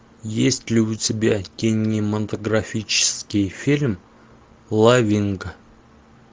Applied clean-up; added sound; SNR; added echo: none; none; none; none.